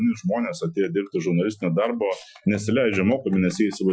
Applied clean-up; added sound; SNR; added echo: classical method Wiener filter.